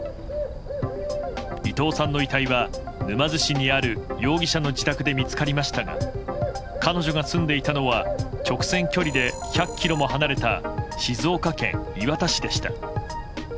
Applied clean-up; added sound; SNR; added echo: none; Bird; 9 dB; none.